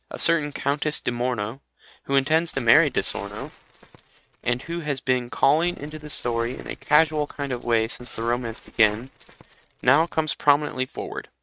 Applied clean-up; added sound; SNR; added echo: neural mask model RNNoise.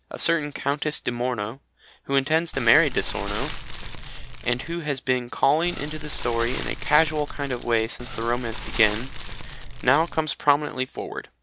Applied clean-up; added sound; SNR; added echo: none; Fire; 6 dB; none.